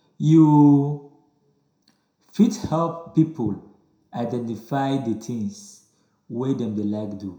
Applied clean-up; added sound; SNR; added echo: none; none; none; reverberation time 0.6 s.